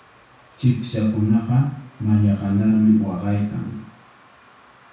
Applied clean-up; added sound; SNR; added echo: none; Cricket; 15 dB; reverberation time 0.6 s.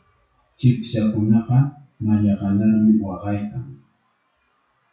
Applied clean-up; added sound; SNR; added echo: classical method WPE with log-MMSE.